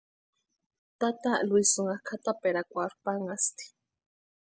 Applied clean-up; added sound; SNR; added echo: none; none; none; none.